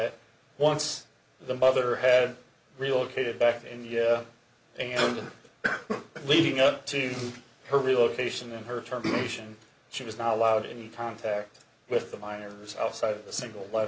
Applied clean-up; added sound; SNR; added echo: none; none; none; none.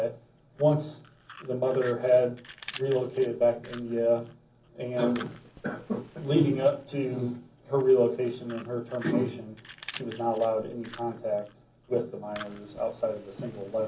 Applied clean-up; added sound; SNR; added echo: none; Fire; 20 dB; reverberation time 0.4 s.